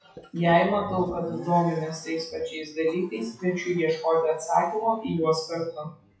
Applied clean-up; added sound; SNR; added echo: classical method WPE with log-MMSE.